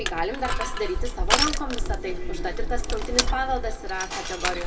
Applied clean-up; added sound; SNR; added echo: none; Crushing; -4 dB; reverberation time 1.3 s.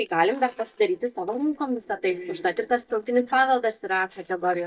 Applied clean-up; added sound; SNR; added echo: neural mask model DeepFilterNet 3.